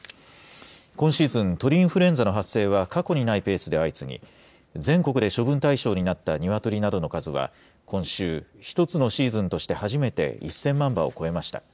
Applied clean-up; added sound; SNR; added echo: none; none; none; none.